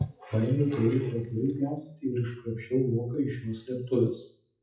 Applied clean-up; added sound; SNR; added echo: classical method WPE with log-MMSE.